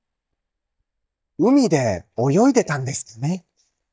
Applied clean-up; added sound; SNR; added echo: neural mask model DeepFilterNet 3.